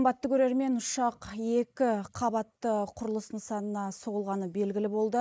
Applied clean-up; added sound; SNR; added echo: neural mask model Resemble Enhance denoiser.